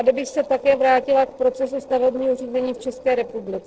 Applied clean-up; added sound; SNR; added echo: neural separator model SepFormer DNS4.